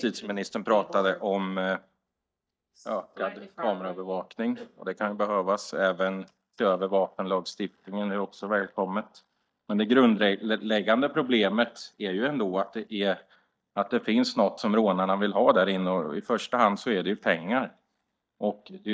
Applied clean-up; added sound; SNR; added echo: neural mask model DeepFilterNet 3.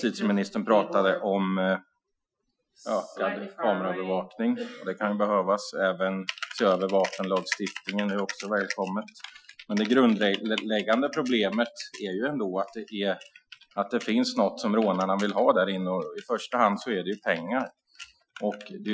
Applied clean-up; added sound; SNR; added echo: classical method Wiener filter.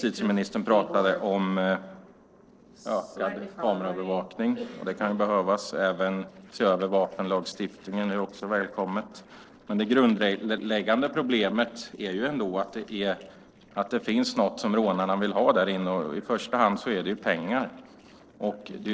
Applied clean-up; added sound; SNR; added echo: neural separator model SepFormer DNS4.